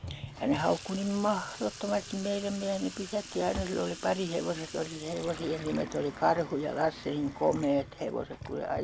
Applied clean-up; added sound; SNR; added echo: none; Sink (filling or washing) / Water tap, faucet; 13 dB; none.